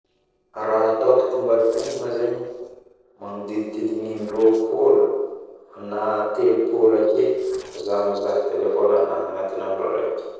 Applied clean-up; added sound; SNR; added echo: neural separator model SepFormer DNS4.